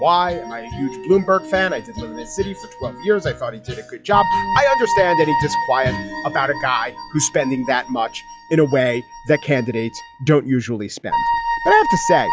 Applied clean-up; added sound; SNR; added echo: classical method log-MMSE.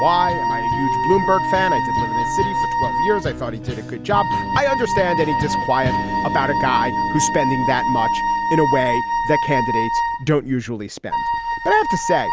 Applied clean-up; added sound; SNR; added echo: none; Wind instrument, woodwind instrument; 0 dB; none.